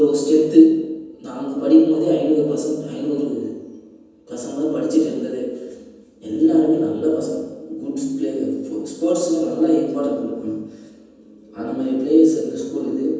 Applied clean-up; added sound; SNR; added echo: none; none; none; reverberation time 1.1 s.